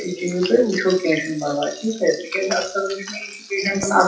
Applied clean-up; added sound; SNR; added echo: classical method WPE with log-MMSE.